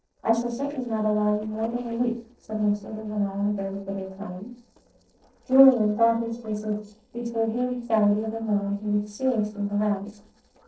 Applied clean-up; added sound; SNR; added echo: neural separator model SepFormer DNS4.